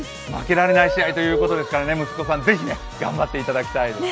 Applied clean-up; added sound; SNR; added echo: none; Doorbell; 4 dB; none.